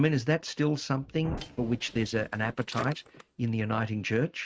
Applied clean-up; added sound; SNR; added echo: neural mask model RNNoise.